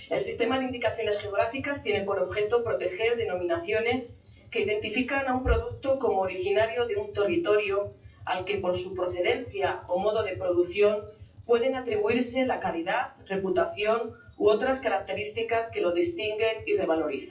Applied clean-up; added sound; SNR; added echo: classical method WPE with log-MMSE.